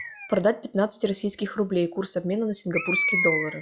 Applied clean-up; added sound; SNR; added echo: classical method log-MMSE.